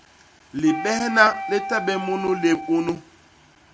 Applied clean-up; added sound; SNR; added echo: none; Wind instrument, woodwind instrument; 9 dB; none.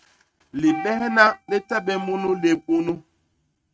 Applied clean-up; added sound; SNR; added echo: neural mask model RNNoise.